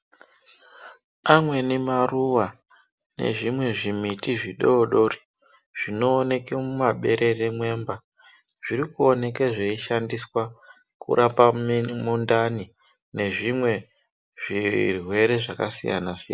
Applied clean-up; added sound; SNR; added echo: none; none; none; none.